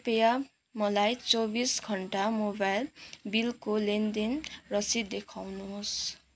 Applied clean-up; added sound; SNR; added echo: none; none; none; none.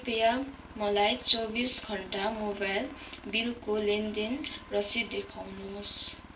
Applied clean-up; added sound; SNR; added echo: none; Aircraft; 17 dB; reverberation time 0.3 s.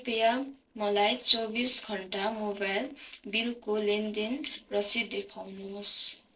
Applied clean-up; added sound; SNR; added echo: neural separator model SepFormer DNS4.